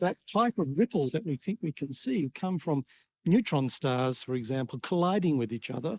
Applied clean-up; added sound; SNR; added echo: neural mask model Resemble Enhance denoiser.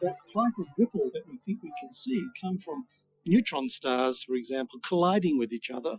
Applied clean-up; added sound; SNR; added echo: classical method Wiener filter.